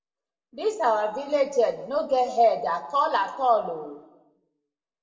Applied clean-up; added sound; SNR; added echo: none; none; none; reverberation time 0.8 s.